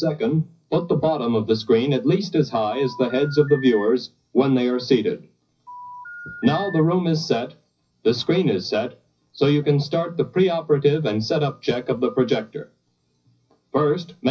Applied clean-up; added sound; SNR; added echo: classical method WPE with log-MMSE.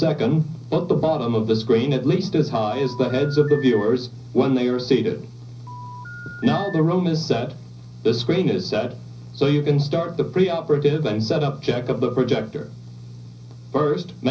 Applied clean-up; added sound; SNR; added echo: none; Telephone; 16 dB; reverberation time 0.5 s.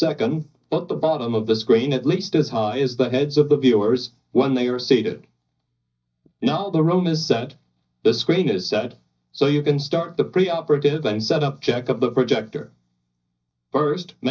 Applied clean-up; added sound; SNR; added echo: neural mask model DeepFilterNet 3.